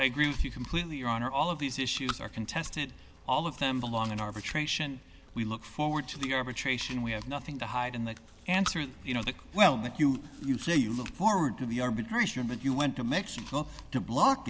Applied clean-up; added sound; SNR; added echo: none; Chewing, mastication; 16 dB; none.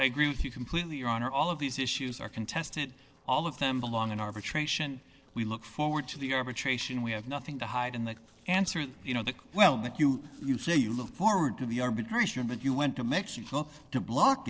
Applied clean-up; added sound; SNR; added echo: neural separator model SepFormer DNS4.